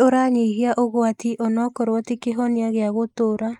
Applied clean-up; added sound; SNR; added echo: neural mask model Resemble Enhance denoiser.